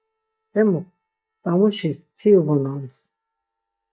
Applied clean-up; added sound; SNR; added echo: neural mask model DeepFilterNet 3.